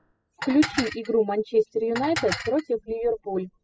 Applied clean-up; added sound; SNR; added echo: classical method spectral subtraction.